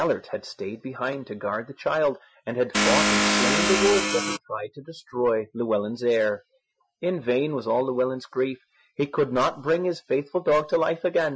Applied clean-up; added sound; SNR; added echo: classical method Wiener filter.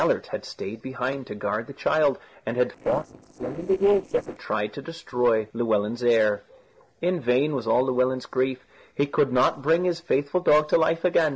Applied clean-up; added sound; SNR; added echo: neural separator model SepFormer DNS4.